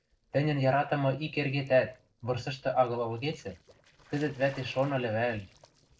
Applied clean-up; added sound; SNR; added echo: neural separator model SepFormer DNS4.